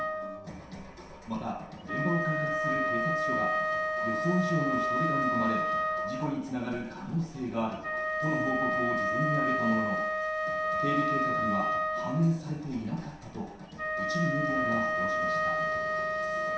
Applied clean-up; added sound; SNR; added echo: none; Wind instrument, woodwind instrument; -3 dB; reverberation time 0.7 s.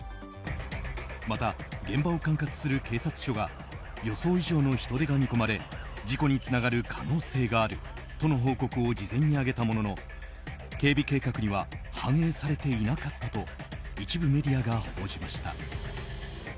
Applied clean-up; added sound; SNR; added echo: none; none; none; none.